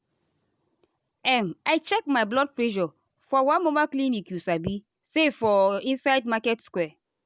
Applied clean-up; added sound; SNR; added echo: none; none; none; none.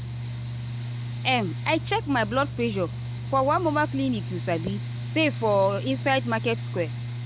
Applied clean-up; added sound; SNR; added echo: none; Mechanical fan; 5 dB; none.